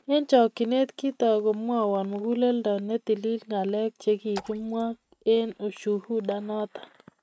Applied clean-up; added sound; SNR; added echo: neural mask model RNNoise.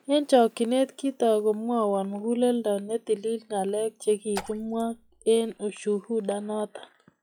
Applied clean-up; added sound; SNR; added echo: classical method log-MMSE.